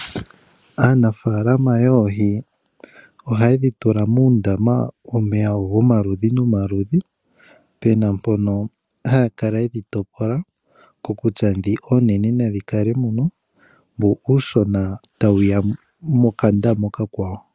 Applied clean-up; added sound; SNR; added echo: none; none; none; none.